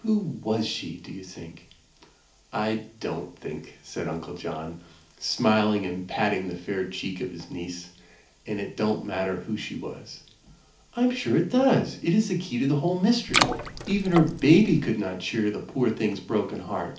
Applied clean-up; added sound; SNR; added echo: none; Water / Splash, splatter; 2 dB; reverberation time 0.4 s.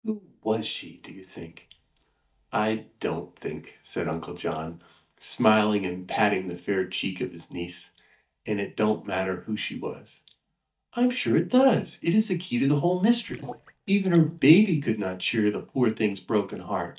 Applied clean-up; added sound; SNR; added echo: neural mask model DeepFilterNet 3.